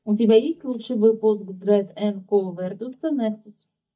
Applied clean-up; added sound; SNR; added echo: neural mask model DeepFilterNet 3.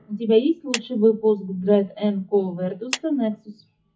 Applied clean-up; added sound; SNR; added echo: classical method WPE with log-MMSE.